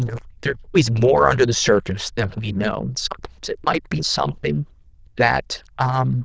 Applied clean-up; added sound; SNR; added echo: neural diffusion model UNIVERSE++.